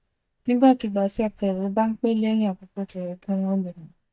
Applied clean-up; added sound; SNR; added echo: neural mask model DeepFilterNet 3.